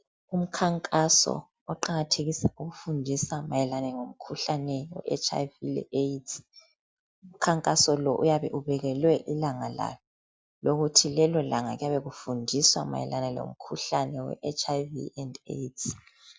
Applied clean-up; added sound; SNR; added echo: none; none; none; none.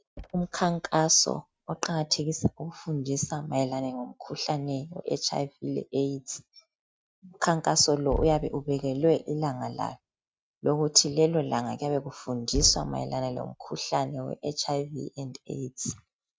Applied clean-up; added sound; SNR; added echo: neural mask model RNNoise.